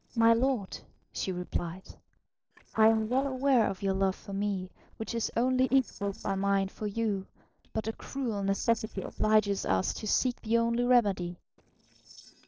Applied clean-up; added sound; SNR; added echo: neural separator model SepFormer DNS4.